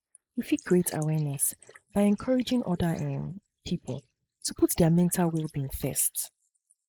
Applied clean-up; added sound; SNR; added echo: neural mask model Resemble Enhance denoiser.